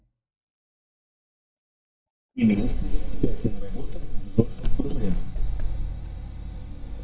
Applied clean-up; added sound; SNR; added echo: neural mask model DeepFilterNet 3.